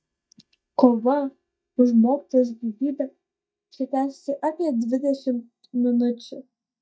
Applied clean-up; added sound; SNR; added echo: neural mask model DeepFilterNet 3.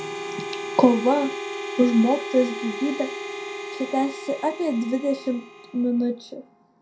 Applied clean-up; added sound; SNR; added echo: none; Harmonica; 9 dB; reverberation time 0.2 s.